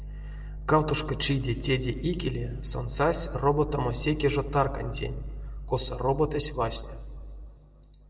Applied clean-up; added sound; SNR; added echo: none; none; none; reverberation time 1.3 s.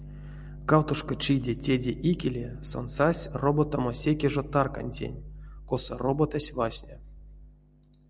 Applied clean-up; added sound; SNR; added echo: none; none; none; none.